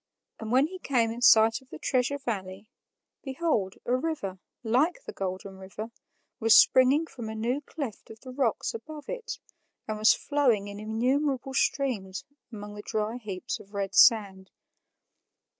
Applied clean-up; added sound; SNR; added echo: none; none; none; none.